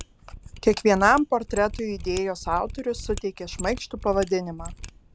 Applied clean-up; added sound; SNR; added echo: none; Mechanisms; 13 dB; none.